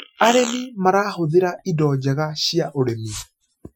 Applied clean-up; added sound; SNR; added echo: classical method Wiener filter.